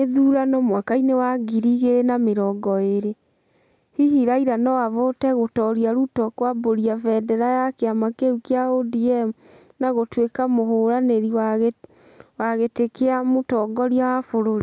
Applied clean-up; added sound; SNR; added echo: none; none; none; none.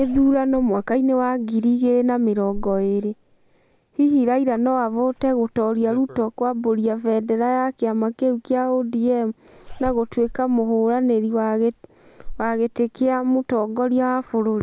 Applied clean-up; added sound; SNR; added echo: none; Zipper (clothing); 19 dB; none.